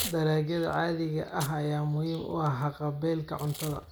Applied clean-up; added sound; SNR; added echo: none; Packing tape, duct tape / Tearing; 15 dB; none.